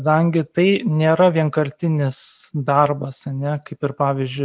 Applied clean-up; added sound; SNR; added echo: none; none; none; none.